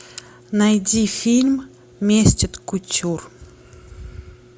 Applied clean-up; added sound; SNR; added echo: none; none; none; none.